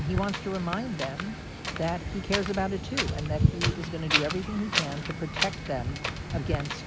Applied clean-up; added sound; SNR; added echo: none; Wind; -2 dB; none.